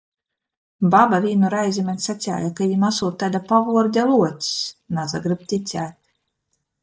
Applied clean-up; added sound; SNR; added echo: neural mask model DeepFilterNet 3.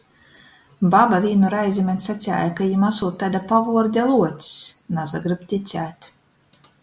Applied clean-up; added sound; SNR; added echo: none; none; none; none.